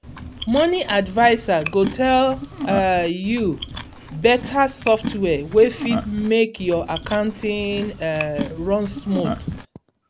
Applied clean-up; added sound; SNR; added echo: none; Chewing, mastication; 10 dB; none.